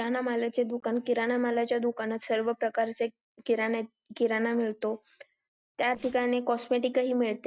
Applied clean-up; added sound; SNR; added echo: neural separator model SepFormer DNS4.